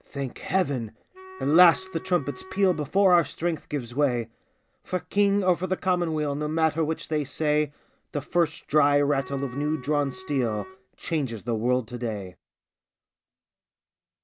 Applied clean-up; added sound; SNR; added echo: none; Wind instrument, woodwind instrument; 19 dB; none.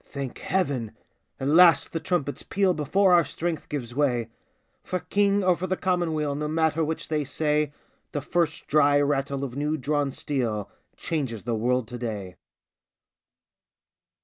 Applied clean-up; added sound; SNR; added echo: none; none; none; none.